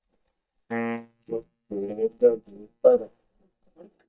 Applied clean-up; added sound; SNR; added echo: neural mask model DeepFilterNet 3.